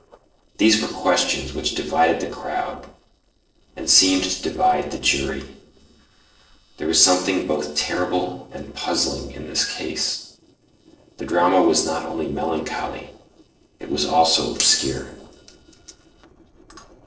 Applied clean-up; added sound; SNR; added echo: neural separator model SepFormer DNS4.